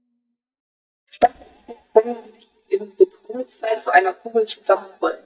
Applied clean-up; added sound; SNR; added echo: neural mask model DeepFilterNet 3.